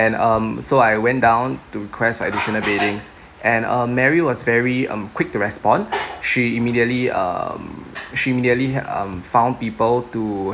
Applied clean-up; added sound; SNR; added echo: none; none; none; none.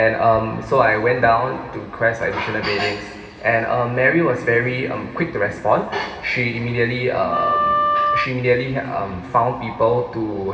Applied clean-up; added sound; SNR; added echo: none; Wind instrument, woodwind instrument; 1 dB; reverberation time 2.7 s.